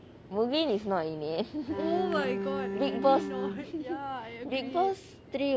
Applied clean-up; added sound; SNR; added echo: none; Bowed string instrument; 4 dB; none.